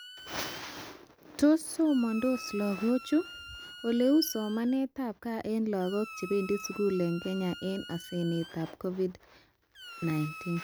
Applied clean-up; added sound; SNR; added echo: none; Squeak; 16 dB; none.